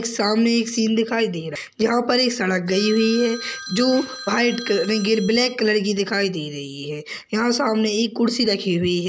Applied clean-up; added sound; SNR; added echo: none; Telephone; 13 dB; none.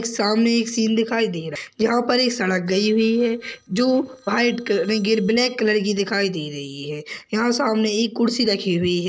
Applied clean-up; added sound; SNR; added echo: neural separator model SepFormer DNS4.